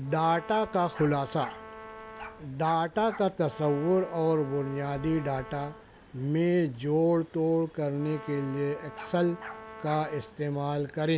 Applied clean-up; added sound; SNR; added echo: none; Brass instrument + Bark; 16 dB; none.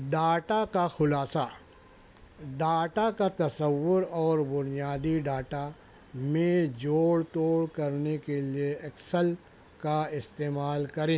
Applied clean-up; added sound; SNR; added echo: none; none; none; none.